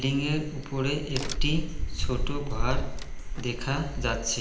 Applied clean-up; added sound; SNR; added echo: none; Crack; -1 dB; reverberation time 0.8 s.